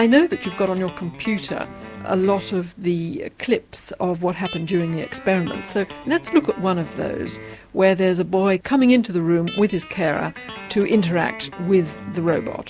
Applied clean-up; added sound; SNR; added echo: none; Guitar; 17 dB; none.